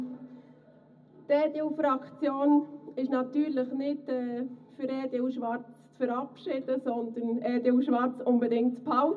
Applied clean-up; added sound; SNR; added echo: none; none; none; reverberation time 0.4 s.